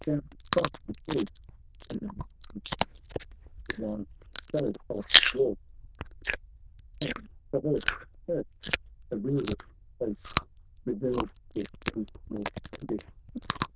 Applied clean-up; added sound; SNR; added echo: neural diffusion model UNIVERSE++.